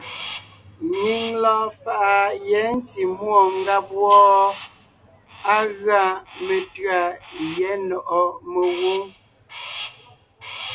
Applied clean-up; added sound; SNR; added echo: none; Crow; 17 dB; none.